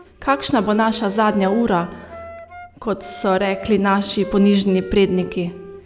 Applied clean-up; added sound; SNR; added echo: none; Wind instrument, woodwind instrument; 17 dB; none.